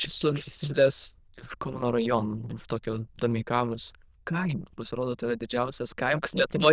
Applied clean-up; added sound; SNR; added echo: neural diffusion model UNIVERSE++.